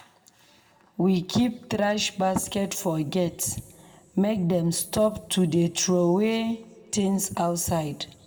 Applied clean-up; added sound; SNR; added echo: none; none; none; reverberation time 1.2 s.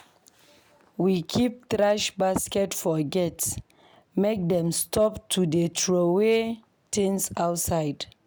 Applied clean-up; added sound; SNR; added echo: none; none; none; none.